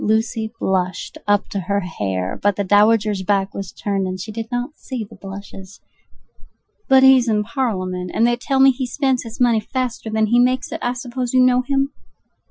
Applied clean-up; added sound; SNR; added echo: classical method Wiener filter.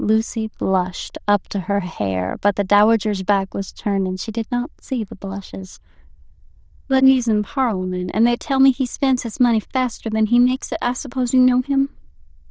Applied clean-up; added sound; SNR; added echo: neural diffusion model UNIVERSE++.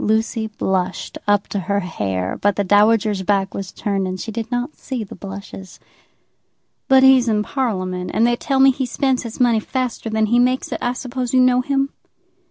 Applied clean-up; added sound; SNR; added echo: none; none; none; none.